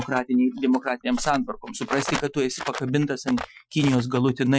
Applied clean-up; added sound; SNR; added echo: classical method Wiener filter.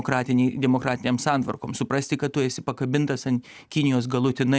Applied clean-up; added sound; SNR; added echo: none; none; none; none.